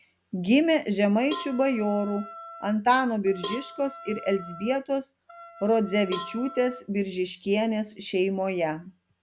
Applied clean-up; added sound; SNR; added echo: none; Cowbell + Wind instrument, woodwind instrument; 14 dB; none.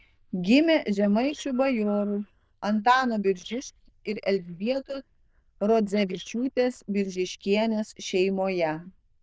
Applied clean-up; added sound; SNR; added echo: neural diffusion model UNIVERSE++.